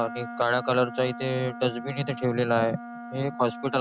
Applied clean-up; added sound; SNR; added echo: none; Wind instrument, woodwind instrument; 12 dB; none.